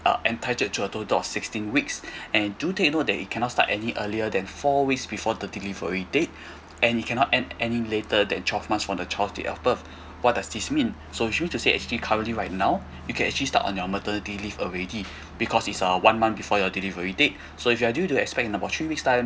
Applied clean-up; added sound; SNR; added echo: none; none; none; none.